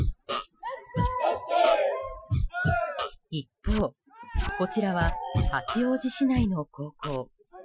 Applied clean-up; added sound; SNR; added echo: classical method Wiener filter.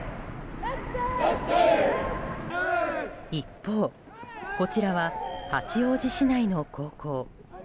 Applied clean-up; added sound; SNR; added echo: none; none; none; none.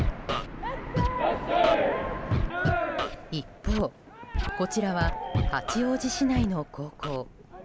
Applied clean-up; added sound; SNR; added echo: none; Scratching (performance technique); 3 dB; none.